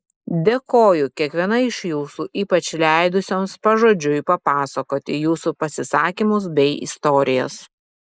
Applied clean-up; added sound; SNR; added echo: neural mask model Resemble Enhance denoiser.